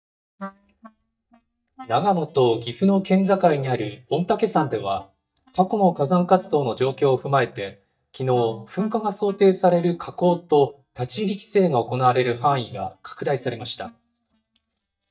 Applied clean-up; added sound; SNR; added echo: neural mask model DeepFilterNet 3.